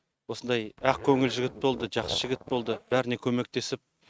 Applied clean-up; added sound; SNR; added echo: neural mask model RNNoise.